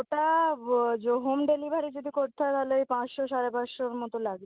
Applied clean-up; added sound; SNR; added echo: none; none; none; none.